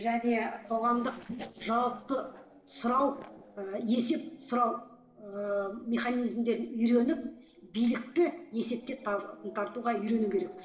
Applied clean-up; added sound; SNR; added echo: neural separator model SepFormer DNS4.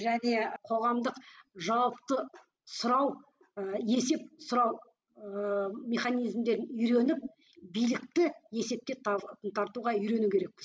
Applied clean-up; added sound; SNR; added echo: none; none; none; none.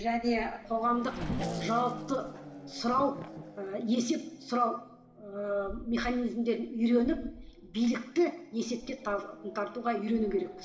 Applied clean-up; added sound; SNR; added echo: none; Race car, auto racing / Accelerating, revving, vroom; 12 dB; reverberation time 0.8 s.